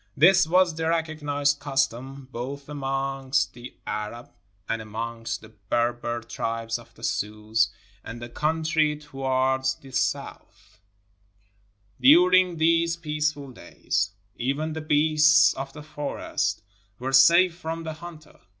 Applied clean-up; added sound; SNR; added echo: none; none; none; none.